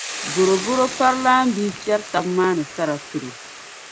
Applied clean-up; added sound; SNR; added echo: none; Boiling / Hiss; 11 dB; none.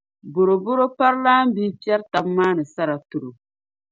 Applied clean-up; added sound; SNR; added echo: none; none; none; none.